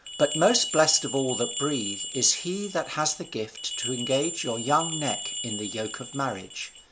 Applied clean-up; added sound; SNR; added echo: none; Bell; 7 dB; none.